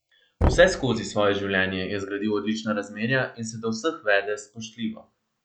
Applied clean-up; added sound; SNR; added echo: none; Knock; 6 dB; none.